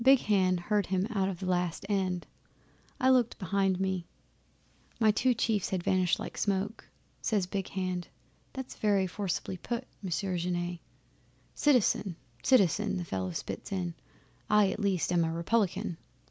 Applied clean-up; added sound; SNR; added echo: none; none; none; none.